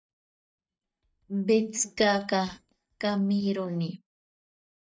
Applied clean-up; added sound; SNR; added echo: neural mask model DeepFilterNet 3.